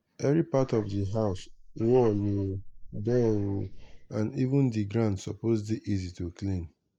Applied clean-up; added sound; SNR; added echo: neural mask model Resemble Enhance denoiser.